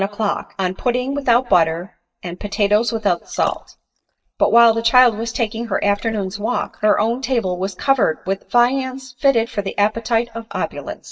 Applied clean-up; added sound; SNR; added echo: neural mask model DeepFilterNet 3.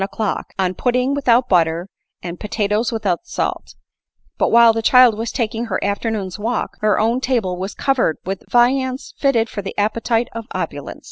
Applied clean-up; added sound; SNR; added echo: none; none; none; none.